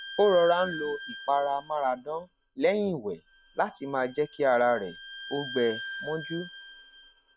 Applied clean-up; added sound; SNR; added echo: none; Bowed string instrument; 14 dB; none.